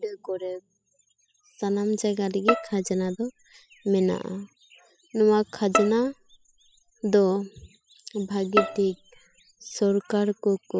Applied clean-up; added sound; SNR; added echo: classical method spectral subtraction.